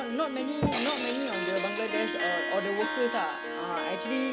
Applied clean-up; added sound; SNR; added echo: none; Shatter + Harp; 1 dB; none.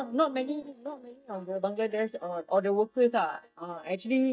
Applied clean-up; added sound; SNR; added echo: neural mask model DeepFilterNet 3.